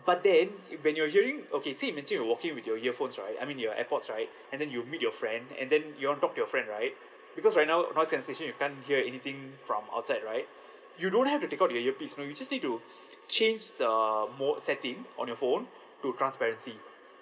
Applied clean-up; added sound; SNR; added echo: none; none; none; none.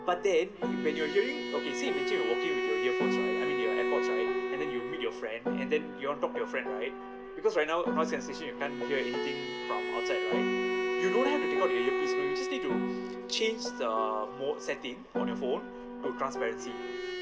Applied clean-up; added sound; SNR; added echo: none; Bowed string instrument + Piano; -1 dB; none.